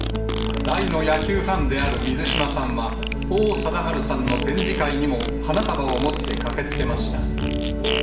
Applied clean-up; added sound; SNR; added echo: none; Fart; 8 dB; reverberation time 0.8 s.